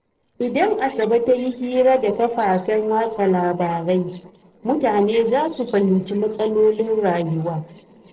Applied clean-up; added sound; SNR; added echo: neural separator model SepFormer DNS4.